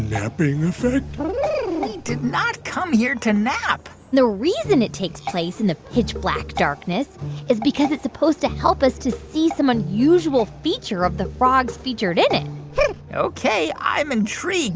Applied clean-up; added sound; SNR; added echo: none; none; none; none.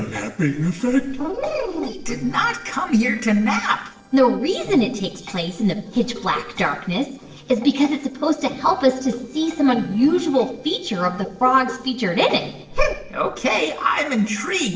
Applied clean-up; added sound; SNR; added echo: neural separator model SepFormer DNS4.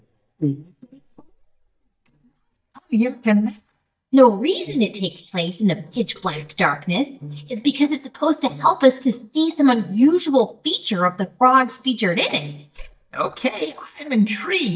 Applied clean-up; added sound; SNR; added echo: neural mask model DeepFilterNet 3.